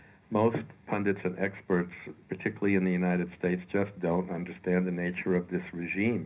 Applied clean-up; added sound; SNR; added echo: none; none; none; reverberation time 0.5 s.